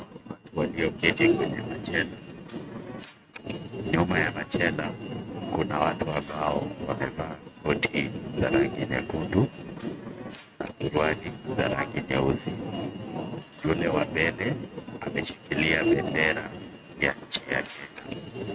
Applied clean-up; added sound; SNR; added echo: neural mask model RNNoise.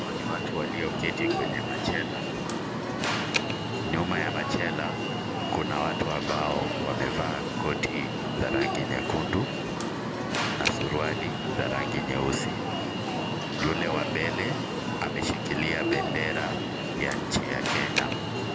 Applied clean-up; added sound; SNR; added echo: none; Alarm; -3 dB; none.